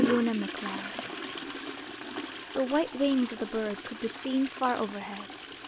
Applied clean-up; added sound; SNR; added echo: none; Toilet flush; 5 dB; none.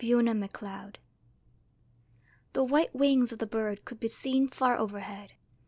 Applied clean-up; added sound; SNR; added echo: none; none; none; none.